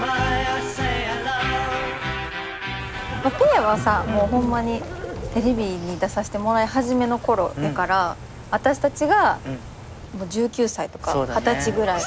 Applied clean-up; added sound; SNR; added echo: none; Bird / Rain + Livestock, farm animals, working animals; 12 dB; none.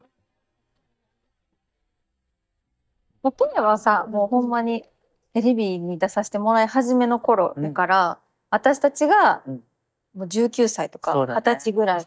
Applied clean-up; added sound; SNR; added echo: neural mask model DeepFilterNet 3.